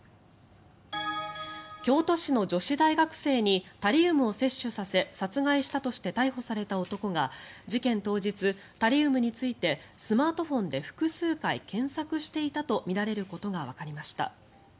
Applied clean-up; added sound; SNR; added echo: none; none; none; none.